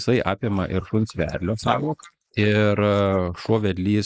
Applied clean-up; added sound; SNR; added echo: neural mask model Resemble Enhance denoiser.